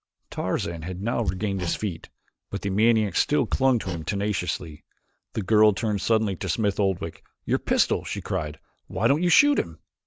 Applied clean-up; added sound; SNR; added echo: none; Hammer; 9 dB; none.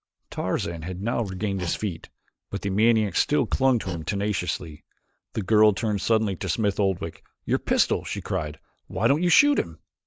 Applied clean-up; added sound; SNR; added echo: neural mask model Resemble Enhance denoiser.